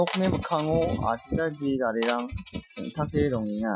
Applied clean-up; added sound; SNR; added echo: classical method Wiener filter.